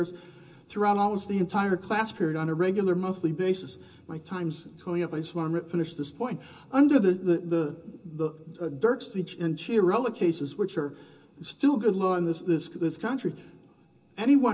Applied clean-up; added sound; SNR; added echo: none; none; none; reverberation time 0.2 s.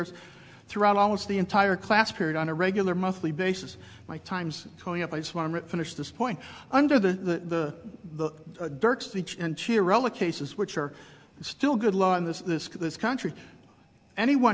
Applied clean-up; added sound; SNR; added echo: none; none; none; none.